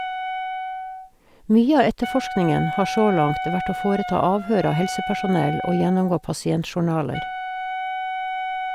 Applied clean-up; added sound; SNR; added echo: none; Wind instrument, woodwind instrument; 7 dB; none.